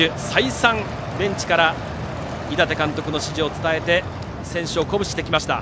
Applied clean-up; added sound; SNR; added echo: none; none; none; none.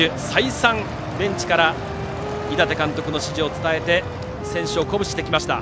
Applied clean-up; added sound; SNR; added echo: none; Wind instrument, woodwind instrument; 11 dB; none.